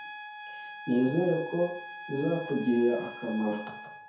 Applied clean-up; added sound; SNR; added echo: none; Trumpet; 13 dB; reverberation time 0.5 s.